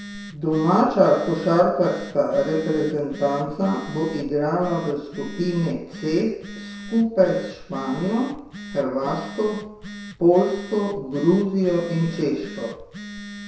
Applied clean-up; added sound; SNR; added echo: none; Telephone; 14 dB; reverberation time 0.7 s.